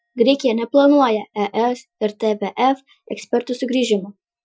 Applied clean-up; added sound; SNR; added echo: classical method Wiener filter.